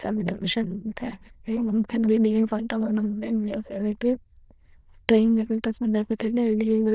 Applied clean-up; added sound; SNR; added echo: neural diffusion model UNIVERSE++.